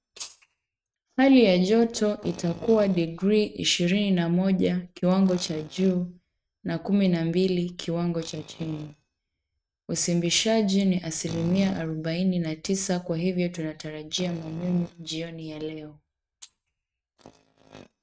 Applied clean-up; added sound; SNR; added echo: neural mask model RNNoise.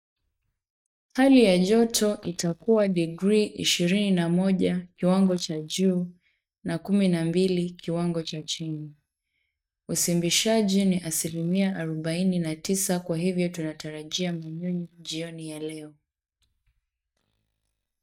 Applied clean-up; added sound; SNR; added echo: neural mask model DeepFilterNet 3.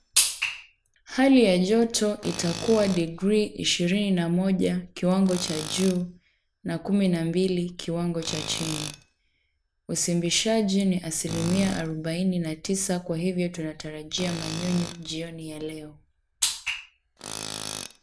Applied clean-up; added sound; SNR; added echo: none; Tools; 14 dB; none.